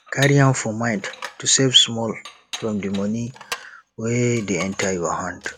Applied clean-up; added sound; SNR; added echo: none; Dishes, pots, and pans; 17 dB; none.